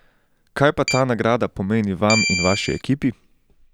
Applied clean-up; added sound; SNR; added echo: none; Keyboard (musical); 5 dB; none.